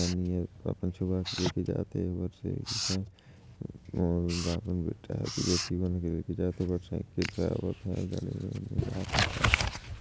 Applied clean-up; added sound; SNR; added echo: none; Writing; 5 dB; none.